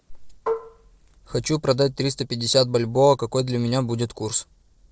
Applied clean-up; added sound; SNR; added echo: neural separator model SepFormer DNS4.